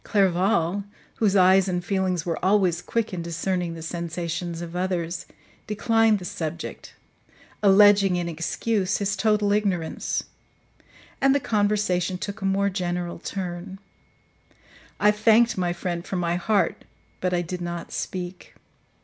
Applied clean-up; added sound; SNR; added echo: none; none; none; none.